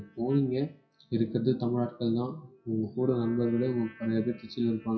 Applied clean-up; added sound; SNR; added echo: classical method WPE with log-MMSE.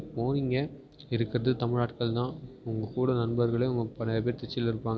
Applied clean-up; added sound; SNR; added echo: none; none; none; none.